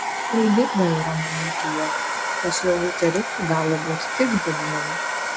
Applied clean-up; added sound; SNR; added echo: none; Domestic sounds, home sounds; 2 dB; none.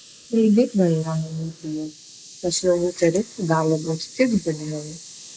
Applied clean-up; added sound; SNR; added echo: neural mask model Resemble Enhance denoiser.